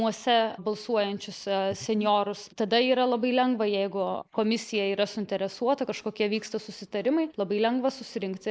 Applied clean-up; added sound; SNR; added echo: neural mask model Resemble Enhance denoiser.